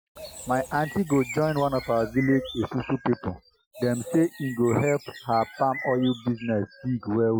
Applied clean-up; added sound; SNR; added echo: classical method Wiener filter.